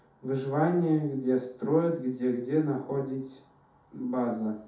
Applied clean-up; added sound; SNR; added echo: none; none; none; reverberation time 0.5 s.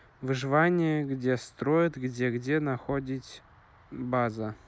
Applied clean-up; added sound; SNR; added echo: none; none; none; none.